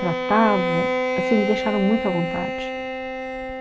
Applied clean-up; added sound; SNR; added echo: none; Bowed string instrument; 1 dB; none.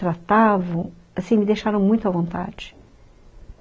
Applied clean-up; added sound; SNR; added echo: none; none; none; none.